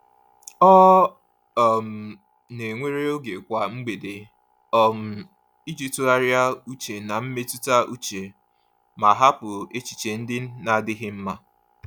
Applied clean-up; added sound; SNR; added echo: none; none; none; none.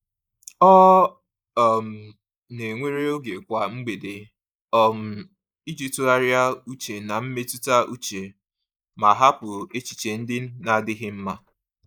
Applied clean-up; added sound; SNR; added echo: neural mask model Resemble Enhance denoiser.